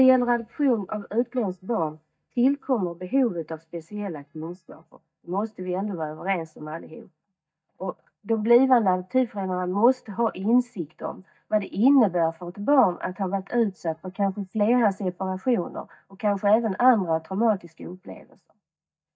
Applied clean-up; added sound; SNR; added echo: neural mask model DeepFilterNet 3.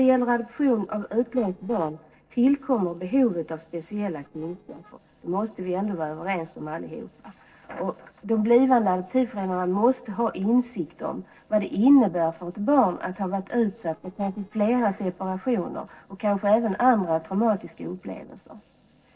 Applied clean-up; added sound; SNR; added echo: neural separator model SepFormer DNS4.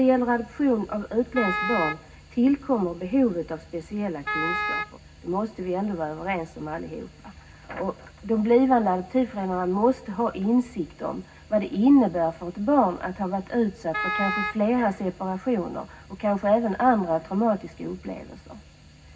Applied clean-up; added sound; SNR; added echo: none; Wind instrument, woodwind instrument; 5 dB; reverberation time 0.4 s.